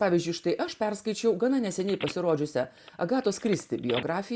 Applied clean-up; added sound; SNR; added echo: none; Telephone; 17 dB; none.